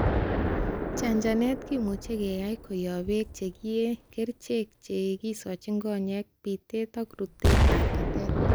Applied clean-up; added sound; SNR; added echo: none; Explosion; -1 dB; none.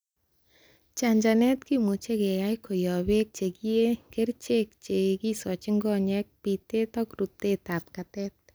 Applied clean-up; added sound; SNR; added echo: none; none; none; none.